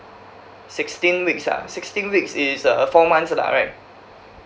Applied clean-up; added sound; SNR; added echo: none; none; none; none.